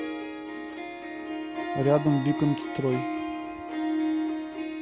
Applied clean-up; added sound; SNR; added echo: none; Harp; 2 dB; none.